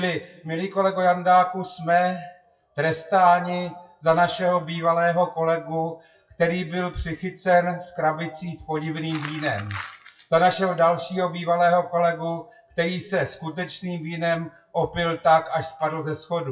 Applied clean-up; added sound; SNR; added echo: classical method WPE with log-MMSE.